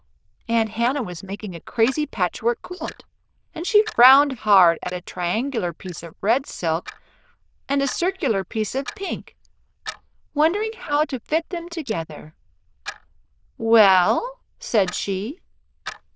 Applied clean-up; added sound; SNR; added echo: neural diffusion model UNIVERSE++.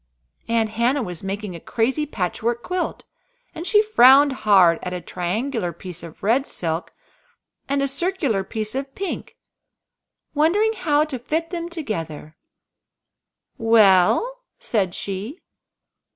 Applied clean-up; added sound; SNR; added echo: none; none; none; none.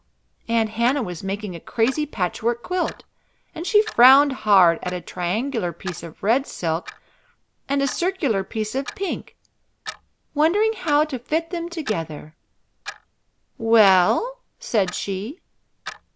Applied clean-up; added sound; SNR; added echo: none; Clock; 19 dB; none.